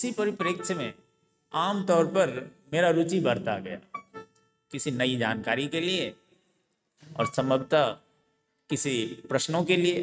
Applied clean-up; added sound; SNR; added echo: neural mask model RNNoise.